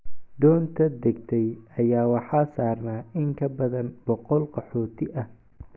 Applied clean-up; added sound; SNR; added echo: none; none; none; none.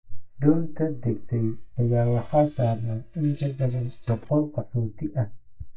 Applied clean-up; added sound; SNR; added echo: neural mask model DeepFilterNet 3.